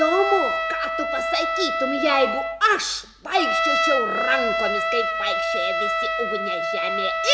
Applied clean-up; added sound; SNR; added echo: none; Trumpet; -1 dB; none.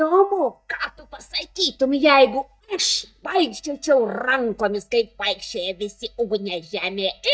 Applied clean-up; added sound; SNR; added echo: neural mask model DeepFilterNet 3.